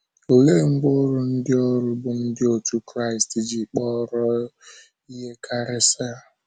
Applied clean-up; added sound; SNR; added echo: none; none; none; none.